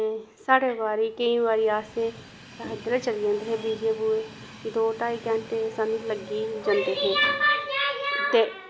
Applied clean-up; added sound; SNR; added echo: none; Train; 20 dB; none.